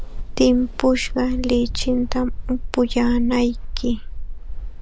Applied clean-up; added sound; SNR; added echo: none; Mechanical fan; 5 dB; none.